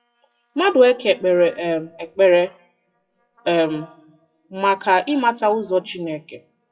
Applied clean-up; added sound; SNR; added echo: classical method WPE with log-MMSE.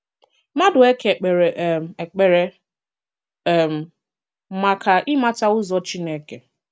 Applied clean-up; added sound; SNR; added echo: none; none; none; none.